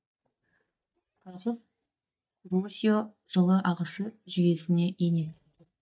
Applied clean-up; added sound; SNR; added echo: neural mask model DeepFilterNet 3.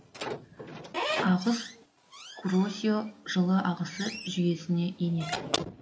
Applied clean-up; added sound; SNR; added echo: none; Squeak / Slam; 8 dB; none.